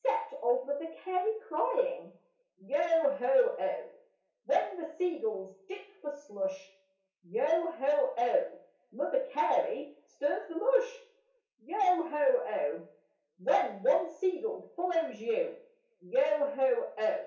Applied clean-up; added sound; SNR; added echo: none; none; none; reverberation time 0.7 s.